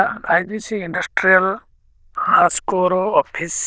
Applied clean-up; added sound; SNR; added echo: neural diffusion model UNIVERSE++.